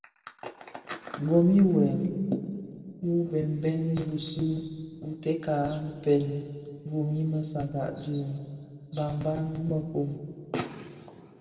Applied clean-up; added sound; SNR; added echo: none; none; none; reverberation time 2.1 s.